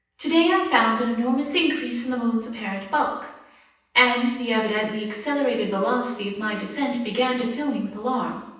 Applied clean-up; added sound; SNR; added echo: none; Siren; 18 dB; reverberation time 0.9 s.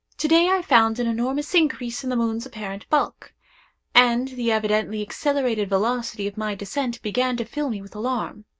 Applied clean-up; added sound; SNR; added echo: none; none; none; none.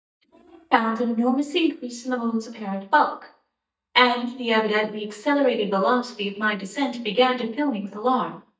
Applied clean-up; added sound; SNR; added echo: neural mask model DeepFilterNet 3.